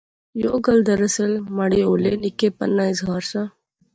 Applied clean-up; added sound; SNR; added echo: neural mask model DeepFilterNet 3.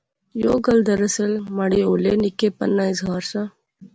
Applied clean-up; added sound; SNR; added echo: none; none; none; none.